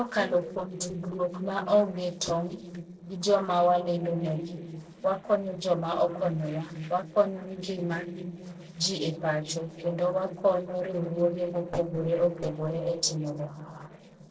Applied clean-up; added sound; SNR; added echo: neural separator model SepFormer DNS4.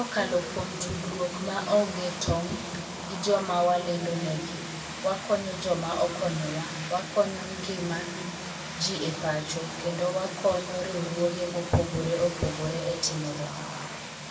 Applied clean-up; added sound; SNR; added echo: none; Vehicle; 8 dB; reverberation time 1.9 s.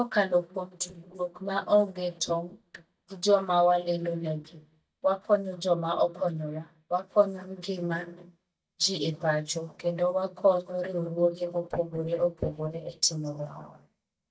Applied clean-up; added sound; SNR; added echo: neural mask model DeepFilterNet 3.